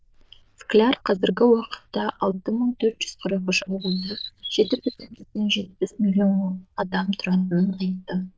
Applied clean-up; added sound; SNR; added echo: neural diffusion model UNIVERSE++.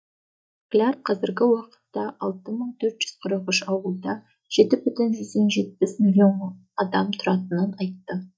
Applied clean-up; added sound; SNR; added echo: neural mask model DeepFilterNet 3.